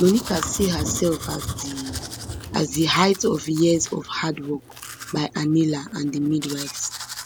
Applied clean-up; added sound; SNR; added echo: none; Domestic sounds, home sounds + Thunder; 11 dB; none.